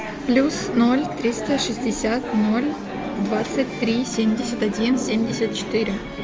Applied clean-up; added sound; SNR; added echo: none; none; none; none.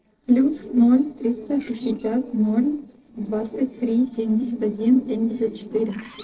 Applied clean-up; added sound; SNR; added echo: neural separator model SepFormer DNS4.